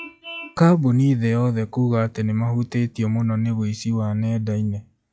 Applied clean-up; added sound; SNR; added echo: classical method log-MMSE.